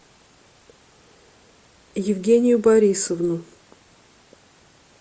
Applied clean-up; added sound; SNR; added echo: none; none; none; none.